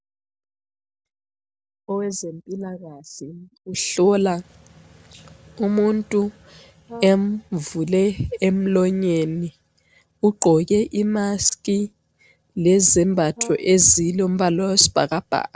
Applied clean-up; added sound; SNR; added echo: neural separator model SepFormer DNS4.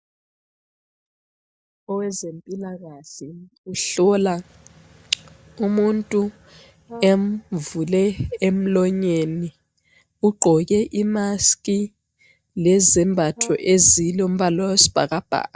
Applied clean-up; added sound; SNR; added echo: neural mask model DeepFilterNet 3.